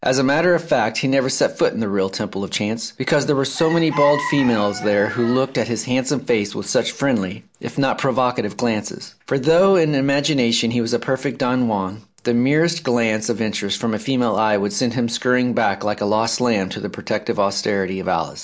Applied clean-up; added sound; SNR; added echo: none; Chicken, rooster; 10 dB; none.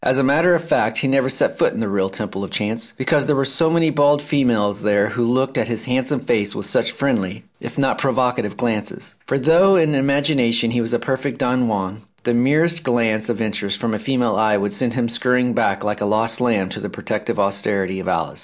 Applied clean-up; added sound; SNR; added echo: none; none; none; none.